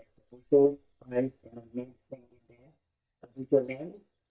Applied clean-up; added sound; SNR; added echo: neural mask model DeepFilterNet 3.